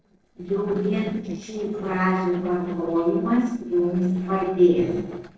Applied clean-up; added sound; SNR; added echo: neural separator model SepFormer DNS4.